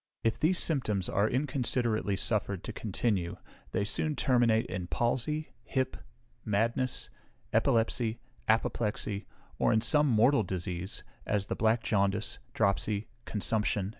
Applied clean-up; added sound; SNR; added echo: none; none; none; none.